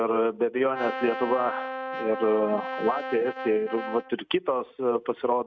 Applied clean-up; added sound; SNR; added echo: neural mask model RNNoise.